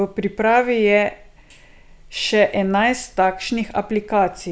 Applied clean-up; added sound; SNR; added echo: none; none; none; none.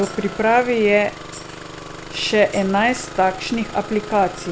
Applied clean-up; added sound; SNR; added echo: none; Engine starting + Tambourine; 14 dB; none.